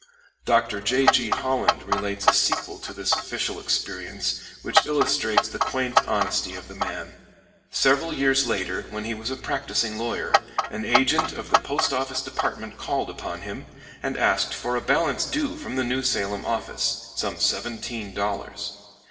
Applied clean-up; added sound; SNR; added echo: none; Clock; -1 dB; reverberation time 1.7 s.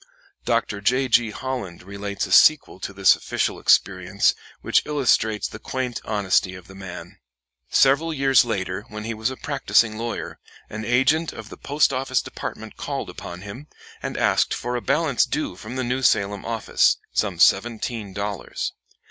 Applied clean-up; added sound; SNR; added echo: none; none; none; none.